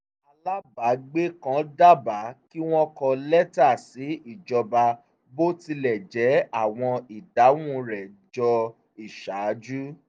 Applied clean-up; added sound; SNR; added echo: none; none; none; none.